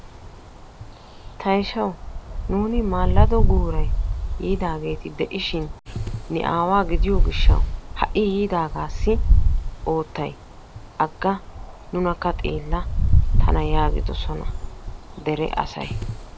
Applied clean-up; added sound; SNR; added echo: none; Wind; -4 dB; none.